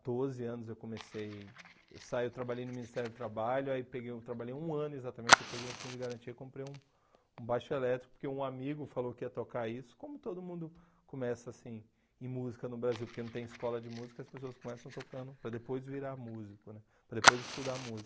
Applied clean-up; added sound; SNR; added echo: none; Fire; -1 dB; none.